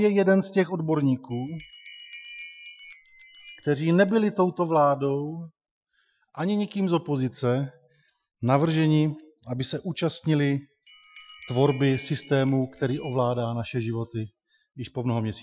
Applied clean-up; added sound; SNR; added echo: classical method Wiener filter.